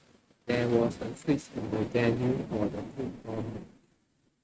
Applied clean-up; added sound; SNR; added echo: neural mask model RNNoise.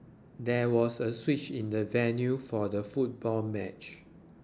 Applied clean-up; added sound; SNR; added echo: none; none; none; none.